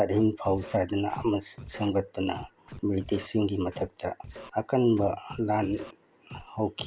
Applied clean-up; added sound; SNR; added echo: none; Scratching (performance technique); 18 dB; none.